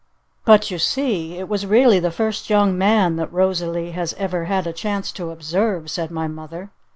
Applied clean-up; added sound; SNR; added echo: none; none; none; none.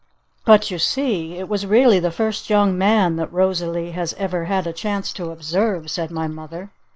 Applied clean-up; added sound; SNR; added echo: neural mask model Resemble Enhance denoiser.